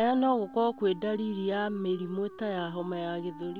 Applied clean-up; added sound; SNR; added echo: none; Wind instrument, woodwind instrument; 18 dB; none.